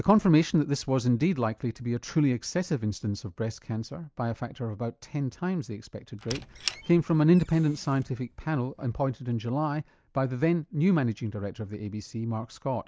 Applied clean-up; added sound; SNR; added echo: none; Squeak; 15 dB; none.